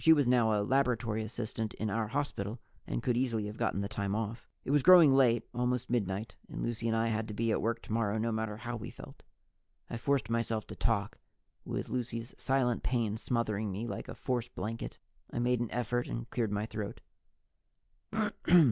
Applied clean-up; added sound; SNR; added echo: none; none; none; none.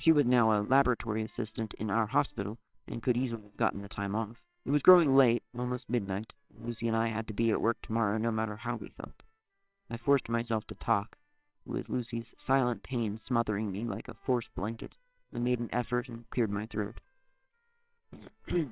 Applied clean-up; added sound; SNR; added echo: neural separator model SepFormer WHAMR!.